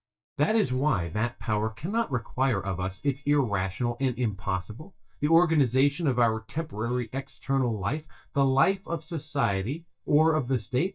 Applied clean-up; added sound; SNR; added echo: neural mask model DeepFilterNet 3.